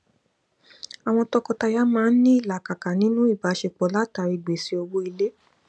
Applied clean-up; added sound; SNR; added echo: none; none; none; none.